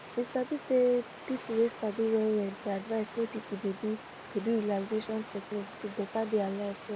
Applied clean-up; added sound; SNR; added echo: none; Water; 14 dB; none.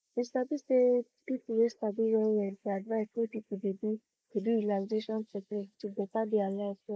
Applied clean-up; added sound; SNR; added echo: neural mask model Resemble Enhance denoiser.